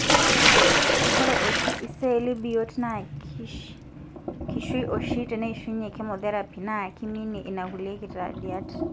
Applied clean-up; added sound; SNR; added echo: none; Sink (filling or washing); -4 dB; none.